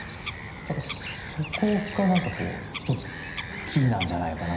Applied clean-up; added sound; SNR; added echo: none; Bird vocalization, bird call, bird song; 7 dB; reverberation time 0.9 s.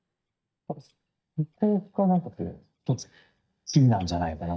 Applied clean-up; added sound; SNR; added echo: neural mask model DeepFilterNet 3.